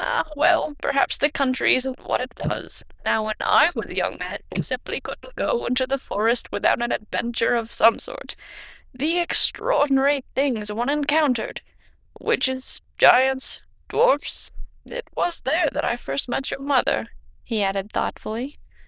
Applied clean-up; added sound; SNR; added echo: neural diffusion model UNIVERSE++.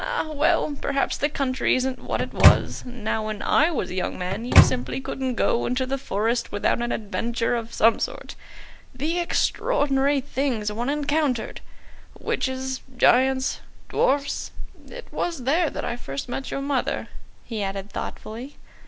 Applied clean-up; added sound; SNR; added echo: none; Microwave oven; -4 dB; none.